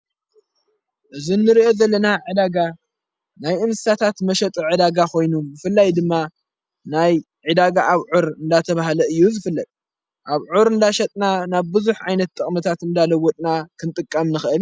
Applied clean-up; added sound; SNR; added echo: none; none; none; none.